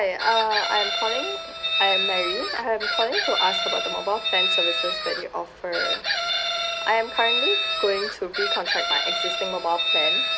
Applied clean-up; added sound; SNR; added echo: none; Chicken, rooster; -2 dB; none.